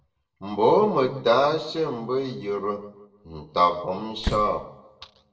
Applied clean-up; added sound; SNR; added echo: neural separator model SepFormer DNS4.